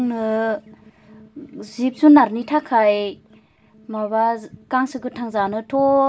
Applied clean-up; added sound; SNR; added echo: none; none; none; reverberation time 0.2 s.